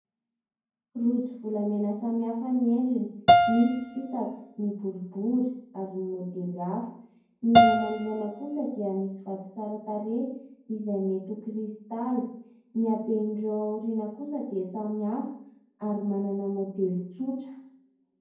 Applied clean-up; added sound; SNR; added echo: none; Piano; -3 dB; reverberation time 0.9 s.